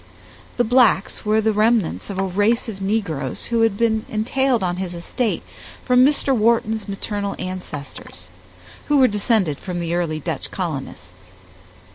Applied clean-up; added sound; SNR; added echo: none; Chink, clink; 20 dB; none.